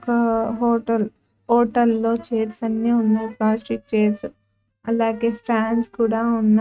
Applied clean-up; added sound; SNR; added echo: neural mask model RNNoise.